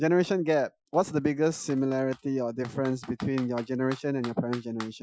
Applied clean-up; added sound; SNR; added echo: classical method Wiener filter.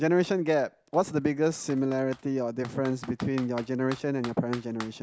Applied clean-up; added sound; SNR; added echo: none; Computer keyboard; 19 dB; none.